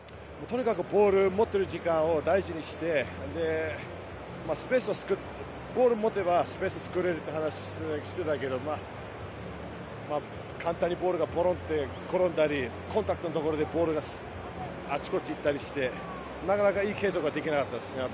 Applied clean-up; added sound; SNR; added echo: none; none; none; none.